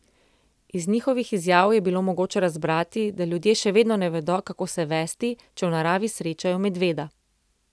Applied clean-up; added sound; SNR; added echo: none; none; none; none.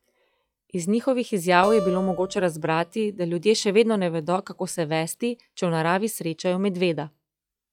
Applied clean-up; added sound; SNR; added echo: classical method log-MMSE.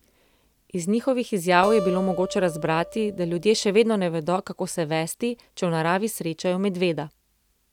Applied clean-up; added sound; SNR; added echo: none; Acoustic guitar; 11 dB; none.